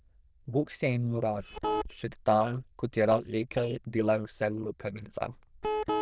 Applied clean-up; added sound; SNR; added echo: neural diffusion model UNIVERSE++.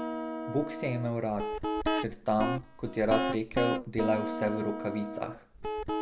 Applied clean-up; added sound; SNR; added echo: none; Guitar; 2 dB; none.